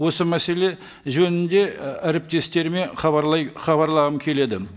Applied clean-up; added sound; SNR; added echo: none; none; none; none.